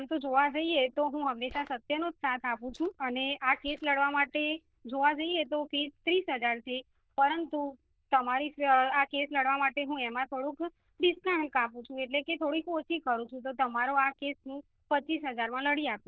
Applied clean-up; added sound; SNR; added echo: neural diffusion model UNIVERSE++.